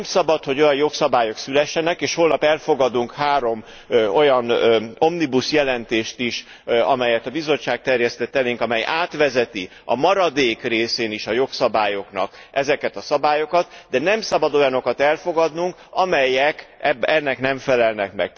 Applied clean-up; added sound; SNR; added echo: none; none; none; none.